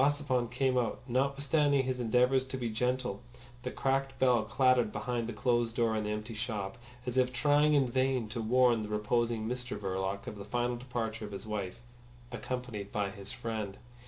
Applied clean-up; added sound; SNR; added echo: none; none; none; none.